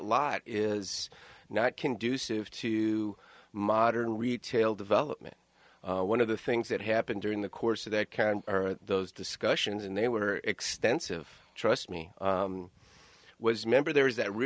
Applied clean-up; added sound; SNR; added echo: none; none; none; none.